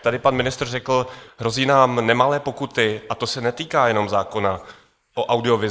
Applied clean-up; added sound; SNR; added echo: neural mask model Resemble Enhance denoiser.